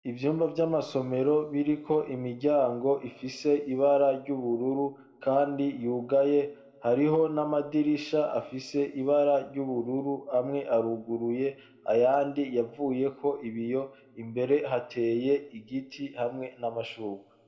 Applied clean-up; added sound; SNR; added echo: none; none; none; reverberation time 1.6 s.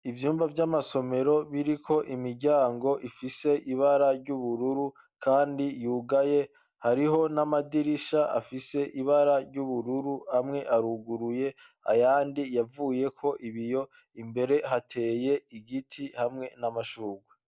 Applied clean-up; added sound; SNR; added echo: none; none; none; none.